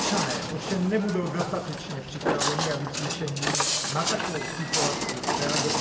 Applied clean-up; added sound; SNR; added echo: none; Walk, footsteps; -2 dB; reverberation time 1.4 s.